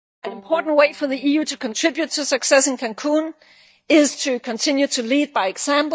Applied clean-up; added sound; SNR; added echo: neural mask model DeepFilterNet 3.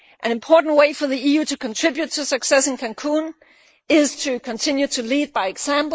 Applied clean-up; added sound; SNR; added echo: neural mask model Resemble Enhance denoiser.